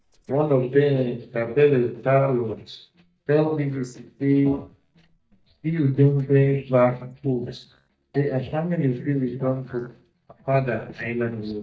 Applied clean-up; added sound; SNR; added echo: neural mask model DeepFilterNet 3.